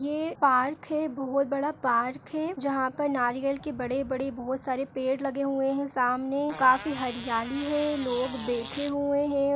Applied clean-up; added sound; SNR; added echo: none; Fart; 14 dB; none.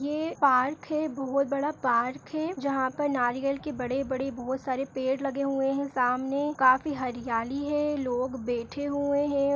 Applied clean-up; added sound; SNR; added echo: none; none; none; none.